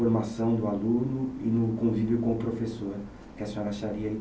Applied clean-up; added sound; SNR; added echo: none; none; none; none.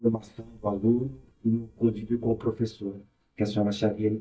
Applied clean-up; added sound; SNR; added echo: neural mask model DeepFilterNet 3.